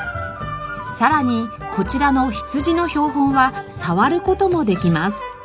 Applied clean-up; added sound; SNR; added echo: none; none; none; none.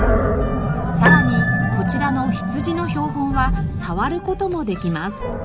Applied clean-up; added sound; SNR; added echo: none; Piano + Animal; -4 dB; none.